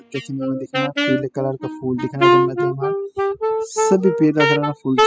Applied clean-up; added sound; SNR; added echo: classical method spectral subtraction.